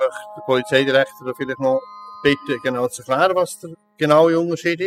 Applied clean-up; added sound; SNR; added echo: classical method spectral subtraction.